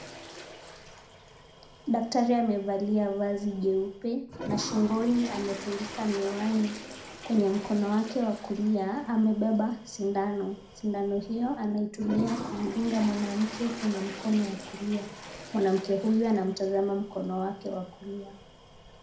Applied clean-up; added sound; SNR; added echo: none; Toilet flush; 13 dB; reverberation time 0.4 s.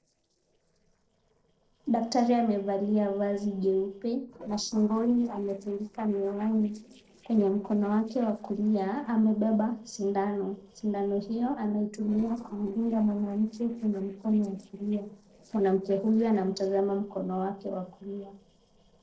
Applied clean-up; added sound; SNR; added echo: neural separator model SepFormer DNS4.